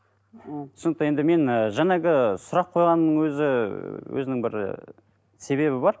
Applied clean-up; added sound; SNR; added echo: none; none; none; none.